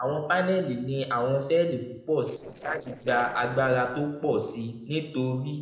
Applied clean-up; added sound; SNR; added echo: neural separator model SepFormer DNS4.